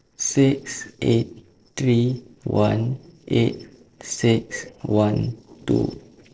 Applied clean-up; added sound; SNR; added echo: neural separator model SepFormer DNS4.